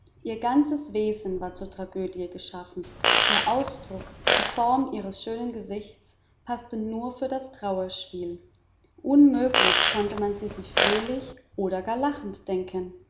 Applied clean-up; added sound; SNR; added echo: none; Fart; -2 dB; none.